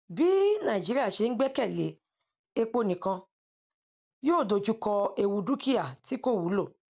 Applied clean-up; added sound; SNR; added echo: none; none; none; none.